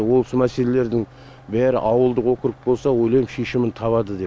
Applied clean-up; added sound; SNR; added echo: none; none; none; none.